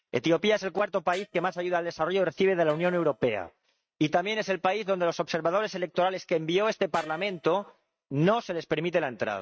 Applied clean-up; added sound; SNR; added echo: neural mask model RNNoise.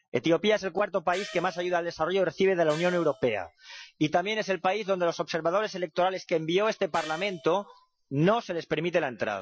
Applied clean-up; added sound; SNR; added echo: classical method Wiener filter.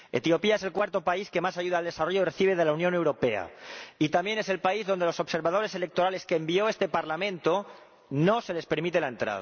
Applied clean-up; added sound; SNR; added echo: none; none; none; none.